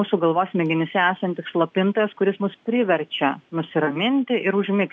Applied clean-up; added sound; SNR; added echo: none; none; none; none.